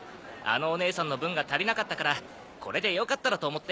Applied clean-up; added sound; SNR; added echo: none; none; none; none.